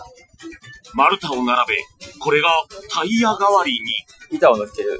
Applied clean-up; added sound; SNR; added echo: classical method Wiener filter.